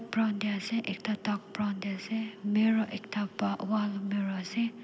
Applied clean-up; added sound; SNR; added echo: none; none; none; none.